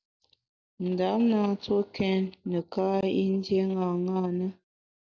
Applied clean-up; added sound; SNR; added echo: none; none; none; none.